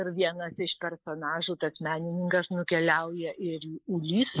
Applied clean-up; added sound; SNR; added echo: neural mask model Resemble Enhance denoiser.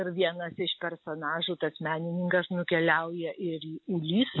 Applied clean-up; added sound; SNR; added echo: none; none; none; none.